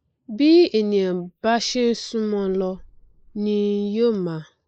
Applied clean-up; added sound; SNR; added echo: neural mask model Resemble Enhance denoiser.